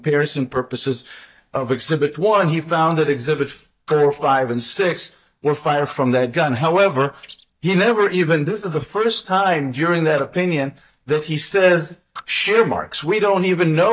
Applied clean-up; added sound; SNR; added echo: neural mask model DeepFilterNet 3.